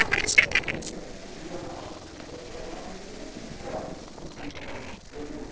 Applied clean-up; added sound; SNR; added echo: neural separator model SepFormer DNS4.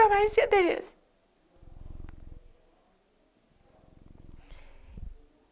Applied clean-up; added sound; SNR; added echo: none; Purr; 17 dB; none.